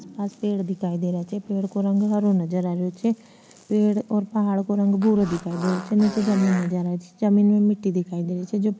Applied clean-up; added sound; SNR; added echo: none; Fart; 13 dB; none.